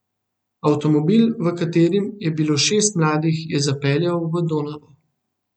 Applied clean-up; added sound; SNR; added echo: none; none; none; none.